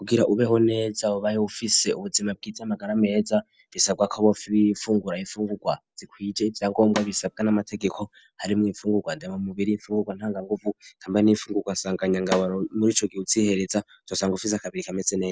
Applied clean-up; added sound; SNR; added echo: none; Snare drum; 13 dB; none.